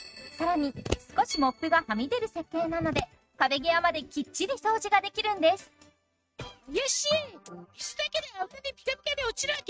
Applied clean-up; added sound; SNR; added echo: neural mask model RNNoise.